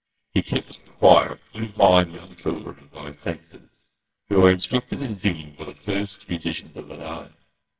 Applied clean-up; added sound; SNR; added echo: neural separator model SepFormer WHAMR!.